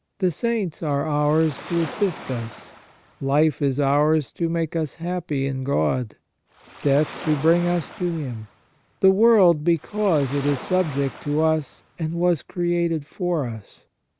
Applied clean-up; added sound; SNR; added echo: none; Waves, surf; 17 dB; none.